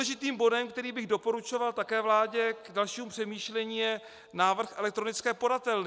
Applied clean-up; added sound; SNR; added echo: none; none; none; none.